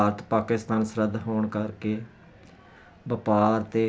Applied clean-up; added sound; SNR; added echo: none; none; none; none.